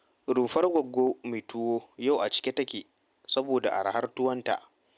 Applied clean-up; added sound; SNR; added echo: none; none; none; none.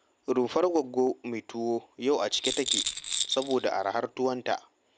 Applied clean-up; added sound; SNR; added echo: none; Rattle; 4 dB; none.